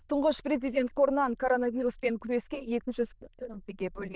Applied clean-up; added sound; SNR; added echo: neural diffusion model UNIVERSE++.